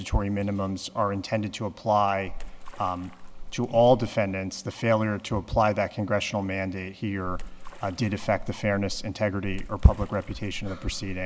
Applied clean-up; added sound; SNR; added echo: none; Splash, splatter; 9 dB; none.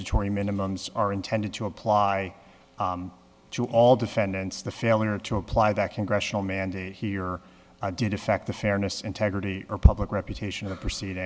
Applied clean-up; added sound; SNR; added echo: none; none; none; none.